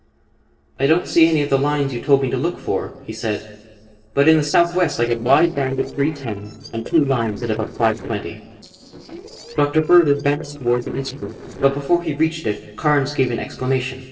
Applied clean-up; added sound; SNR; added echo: neural separator model SepFormer DNS4.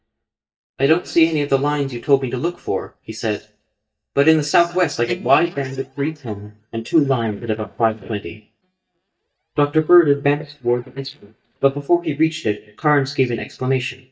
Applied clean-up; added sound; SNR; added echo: neural mask model DeepFilterNet 3.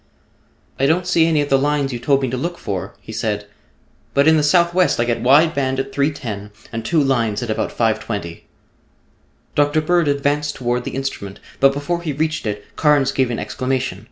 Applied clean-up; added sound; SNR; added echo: none; none; none; none.